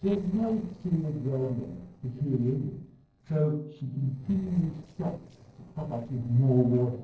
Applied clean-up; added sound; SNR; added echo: neural separator model SepFormer DNS4.